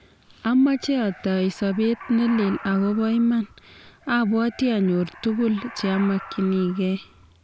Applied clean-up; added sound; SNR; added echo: none; Animal; 18 dB; none.